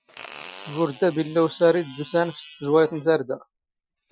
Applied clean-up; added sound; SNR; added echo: classical method Wiener filter.